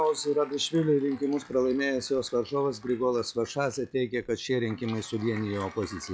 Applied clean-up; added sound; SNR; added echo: classical method log-MMSE.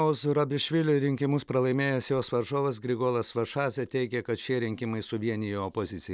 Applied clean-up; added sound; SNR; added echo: none; none; none; none.